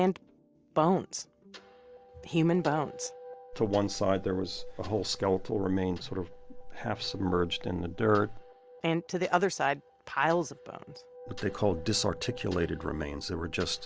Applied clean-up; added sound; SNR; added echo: none; none; none; none.